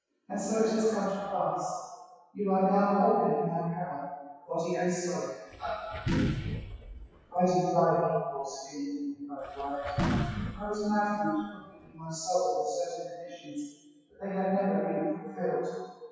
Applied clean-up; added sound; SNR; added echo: classical method WPE with log-MMSE.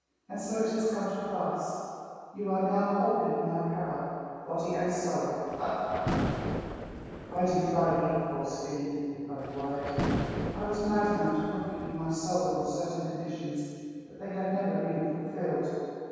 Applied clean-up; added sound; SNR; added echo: none; Thunder; 6 dB; reverberation time 2.2 s.